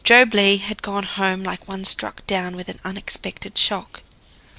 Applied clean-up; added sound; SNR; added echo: none; none; none; none.